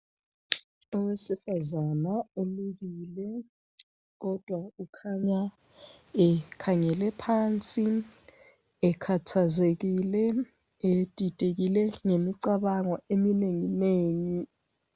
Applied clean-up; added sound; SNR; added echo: none; none; none; none.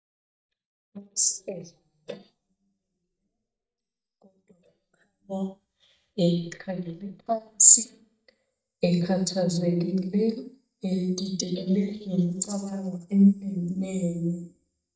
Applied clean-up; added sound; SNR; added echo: neural mask model DeepFilterNet 3.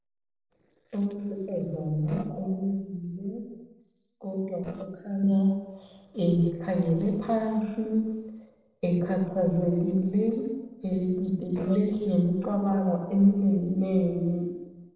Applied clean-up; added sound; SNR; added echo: neural separator model SepFormer DNS4.